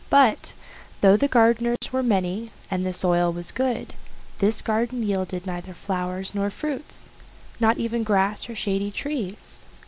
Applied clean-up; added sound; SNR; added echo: none; none; none; none.